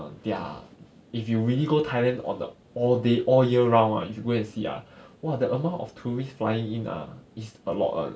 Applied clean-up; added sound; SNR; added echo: none; none; none; none.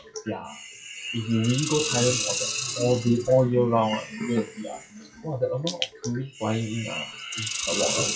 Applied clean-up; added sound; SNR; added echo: classical method WPE with log-MMSE.